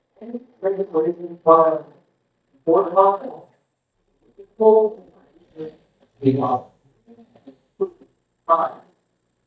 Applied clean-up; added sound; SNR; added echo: neural mask model DeepFilterNet 3.